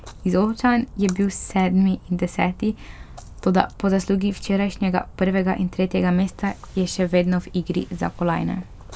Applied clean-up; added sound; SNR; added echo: none; Splash, splatter; 19 dB; none.